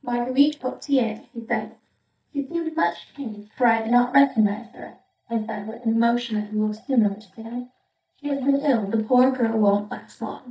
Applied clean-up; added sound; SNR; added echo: neural mask model DeepFilterNet 3.